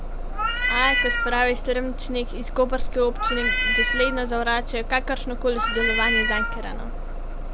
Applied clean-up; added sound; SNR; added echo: none; Meow + Bus; -1 dB; none.